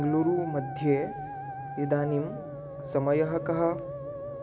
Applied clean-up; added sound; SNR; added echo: none; Musical instrument; 10 dB; none.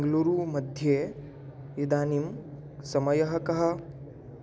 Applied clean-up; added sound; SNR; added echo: none; none; none; none.